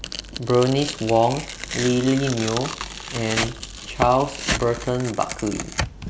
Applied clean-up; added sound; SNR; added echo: none; Tearing; 7 dB; none.